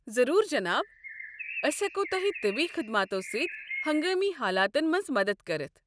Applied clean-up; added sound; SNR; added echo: none; Bird; 11 dB; none.